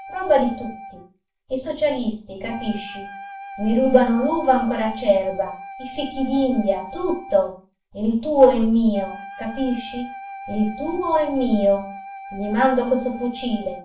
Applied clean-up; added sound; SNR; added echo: none; Wind instrument, woodwind instrument; 15 dB; reverberation time 0.3 s.